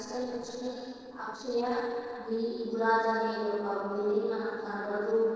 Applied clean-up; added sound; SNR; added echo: neural separator model SepFormer DNS4.